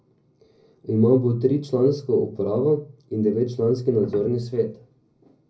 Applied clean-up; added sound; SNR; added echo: none; none; none; reverberation time 0.4 s.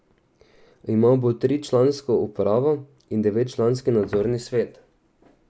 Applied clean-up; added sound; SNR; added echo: none; none; none; none.